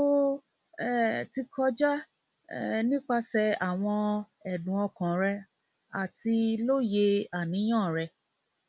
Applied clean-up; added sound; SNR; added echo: none; none; none; none.